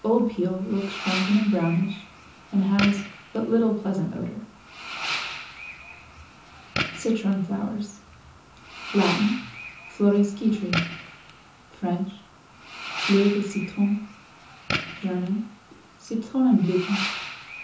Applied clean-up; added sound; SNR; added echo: none; Fireworks; 9 dB; reverberation time 0.6 s.